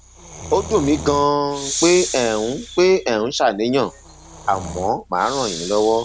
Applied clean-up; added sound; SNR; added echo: none; Breathing; 12 dB; none.